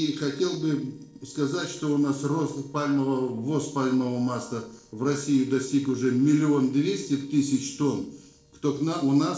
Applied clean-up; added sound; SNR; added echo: neural separator model SepFormer DNS4.